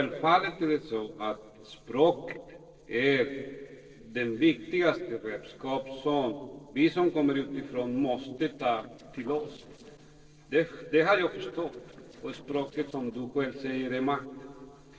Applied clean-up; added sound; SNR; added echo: neural separator model SepFormer DNS4.